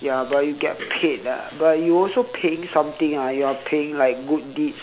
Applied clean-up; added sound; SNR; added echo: none; none; none; none.